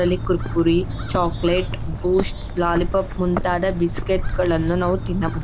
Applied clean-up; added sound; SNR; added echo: none; Bird; 4 dB; none.